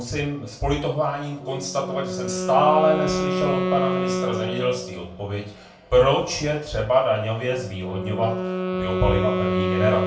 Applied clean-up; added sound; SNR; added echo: none; Wind instrument, woodwind instrument; 4 dB; reverberation time 0.3 s.